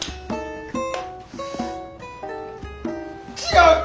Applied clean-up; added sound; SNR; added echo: none; none; none; none.